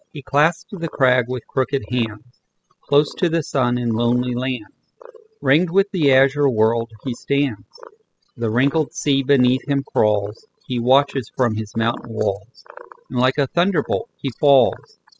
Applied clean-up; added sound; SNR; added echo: classical method spectral subtraction.